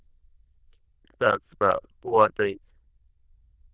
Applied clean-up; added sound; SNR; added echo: neural diffusion model UNIVERSE++.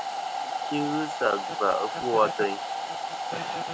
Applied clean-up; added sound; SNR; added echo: none; Domestic sounds, home sounds; 3 dB; none.